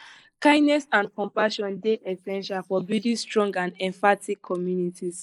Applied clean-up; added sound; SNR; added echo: neural mask model Resemble Enhance denoiser.